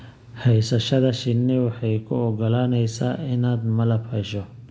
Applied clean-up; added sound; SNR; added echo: none; none; none; none.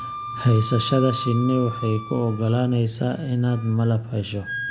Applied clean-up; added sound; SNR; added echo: none; Wind instrument, woodwind instrument; 12 dB; none.